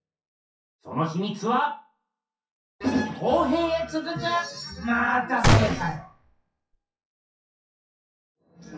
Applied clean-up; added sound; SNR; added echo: classical method WPE with log-MMSE.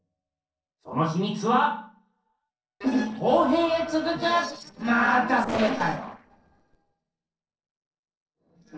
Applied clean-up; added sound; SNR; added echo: neural separator model SepFormer DNS4.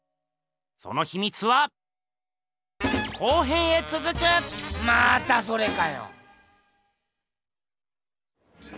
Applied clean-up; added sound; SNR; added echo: none; none; none; none.